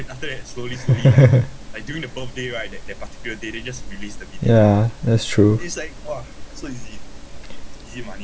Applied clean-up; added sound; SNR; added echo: none; none; none; none.